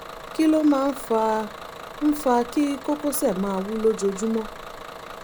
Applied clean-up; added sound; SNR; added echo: none; Bus / Engine; 14 dB; none.